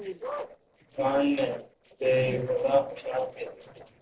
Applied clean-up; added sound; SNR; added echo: neural separator model SepFormer DNS4.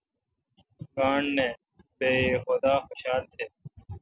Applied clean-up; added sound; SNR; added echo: none; none; none; none.